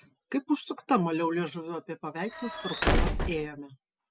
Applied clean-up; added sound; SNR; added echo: none; Squeak / Slam / Wood; -4 dB; none.